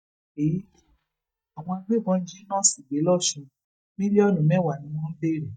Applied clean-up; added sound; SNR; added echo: neural mask model DeepFilterNet 3.